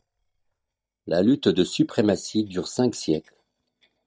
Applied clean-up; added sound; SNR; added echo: neural mask model DeepFilterNet 3.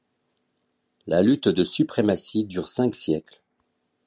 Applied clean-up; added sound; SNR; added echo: none; none; none; none.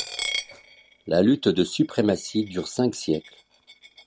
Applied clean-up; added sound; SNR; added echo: none; Coin (dropping); 13 dB; none.